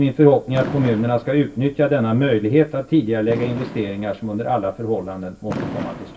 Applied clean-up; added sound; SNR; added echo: none; Fireworks; 14 dB; reverberation time 0.2 s.